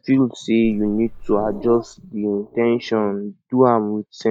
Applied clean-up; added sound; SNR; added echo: neural mask model DeepFilterNet 3.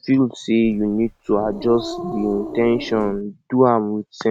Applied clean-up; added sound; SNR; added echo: neural mask model RNNoise.